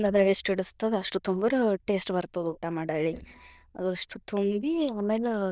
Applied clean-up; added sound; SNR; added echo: neural diffusion model UNIVERSE++.